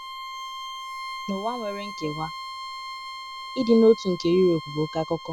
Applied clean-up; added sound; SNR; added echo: none; Bowed string instrument; 11 dB; none.